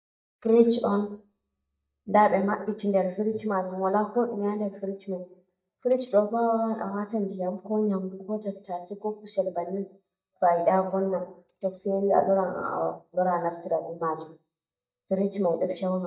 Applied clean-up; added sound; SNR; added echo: neural mask model DeepFilterNet 3.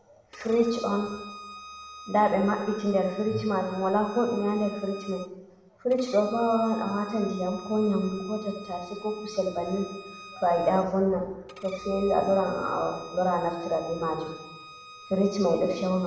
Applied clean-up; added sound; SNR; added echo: none; Bowed string instrument; 17 dB; reverberation time 1.0 s.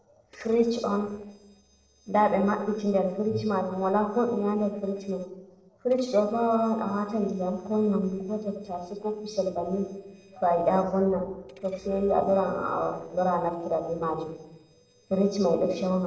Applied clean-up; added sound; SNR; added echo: neural separator model SepFormer DNS4.